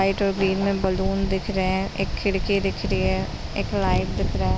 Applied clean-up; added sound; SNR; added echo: none; none; none; none.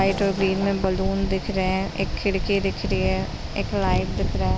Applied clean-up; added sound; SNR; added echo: none; Race car, auto racing / Accelerating, revving, vroom; 16 dB; none.